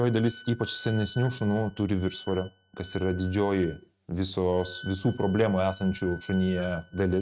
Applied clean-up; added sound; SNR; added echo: neural mask model RNNoise.